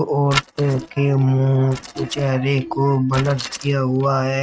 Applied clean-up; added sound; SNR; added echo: neural mask model RNNoise.